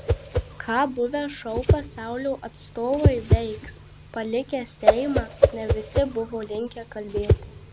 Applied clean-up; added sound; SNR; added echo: none; Whoosh, swoosh, swish; -3 dB; none.